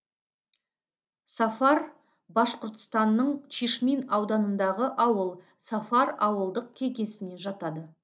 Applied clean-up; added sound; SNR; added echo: none; none; none; none.